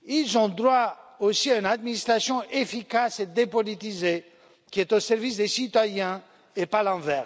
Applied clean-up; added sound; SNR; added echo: none; none; none; none.